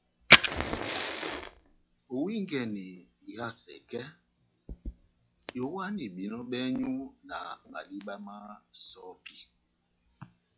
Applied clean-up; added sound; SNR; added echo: classical method log-MMSE.